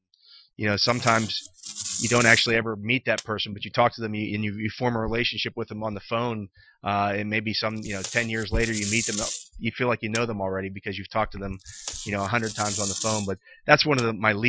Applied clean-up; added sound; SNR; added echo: classical method Wiener filter.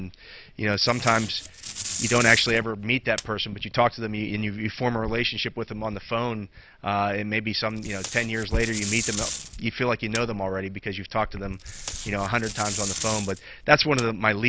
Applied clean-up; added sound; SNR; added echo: none; Packing tape, duct tape; 9 dB; none.